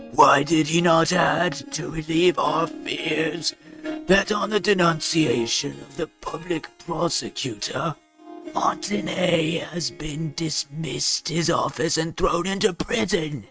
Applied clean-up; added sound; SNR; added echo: neural mask model RNNoise.